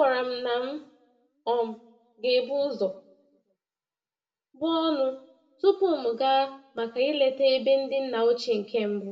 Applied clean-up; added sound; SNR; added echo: none; none; none; reverberation time 0.5 s.